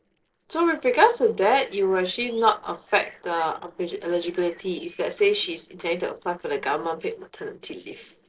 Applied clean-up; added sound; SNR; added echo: neural separator model SepFormer DNS4.